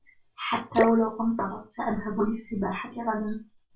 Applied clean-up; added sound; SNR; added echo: none; Drip / Splash, splatter; 6 dB; reverberation time 0.2 s.